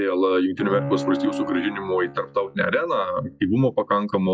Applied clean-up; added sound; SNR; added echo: classical method log-MMSE.